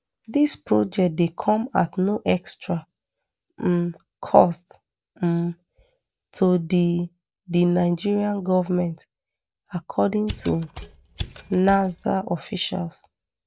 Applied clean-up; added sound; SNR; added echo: neural mask model DeepFilterNet 3.